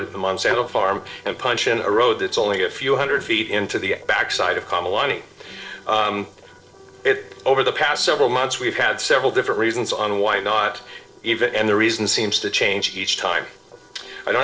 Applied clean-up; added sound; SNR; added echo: neural separator model SepFormer DNS4.